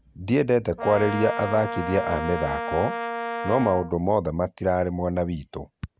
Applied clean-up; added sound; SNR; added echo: none; Brass instrument; 6 dB; none.